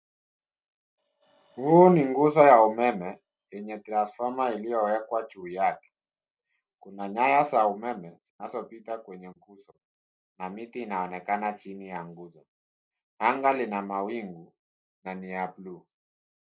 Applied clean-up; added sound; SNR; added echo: none; none; none; none.